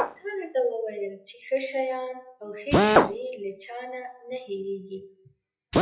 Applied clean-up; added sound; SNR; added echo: classical method WPE with log-MMSE.